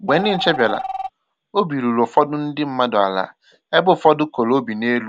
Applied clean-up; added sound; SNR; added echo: none; Telephone; 13 dB; none.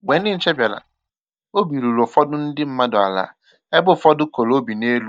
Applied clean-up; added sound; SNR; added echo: neural mask model DeepFilterNet 3.